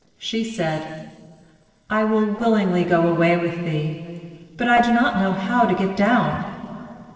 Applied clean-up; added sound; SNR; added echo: neural separator model SepFormer DNS4.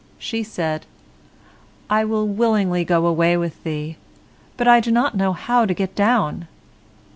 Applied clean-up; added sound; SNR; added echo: none; none; none; none.